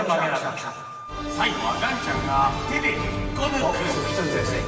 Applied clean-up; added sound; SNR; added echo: none; Wind instrument, woodwind instrument; 15 dB; reverberation time 1.3 s.